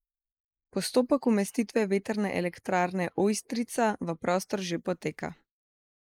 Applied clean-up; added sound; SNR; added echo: neural mask model Resemble Enhance denoiser.